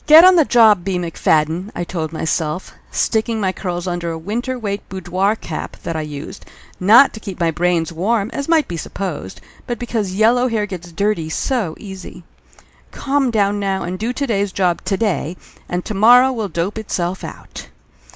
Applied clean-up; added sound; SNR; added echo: none; none; none; none.